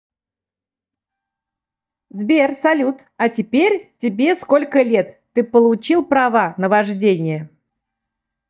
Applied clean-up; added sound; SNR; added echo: neural mask model DeepFilterNet 3.